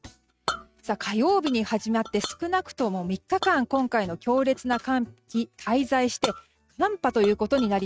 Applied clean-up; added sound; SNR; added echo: neural mask model RNNoise.